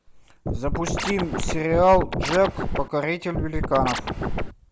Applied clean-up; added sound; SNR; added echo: none; Scratching (performance technique); 2 dB; none.